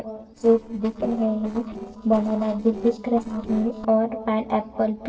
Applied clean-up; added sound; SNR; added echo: neural separator model SepFormer DNS4.